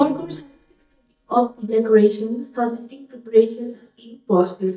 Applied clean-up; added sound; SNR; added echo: neural mask model DeepFilterNet 3.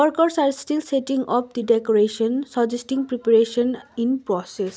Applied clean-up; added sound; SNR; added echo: none; none; none; none.